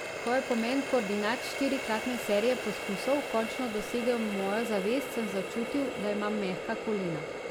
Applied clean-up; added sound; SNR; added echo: none; Water tap, faucet; 5 dB; none.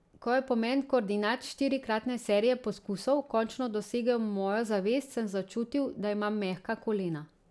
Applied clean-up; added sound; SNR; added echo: none; none; none; none.